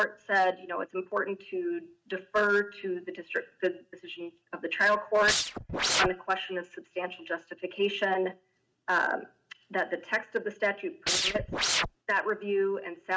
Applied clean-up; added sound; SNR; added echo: neural mask model RNNoise.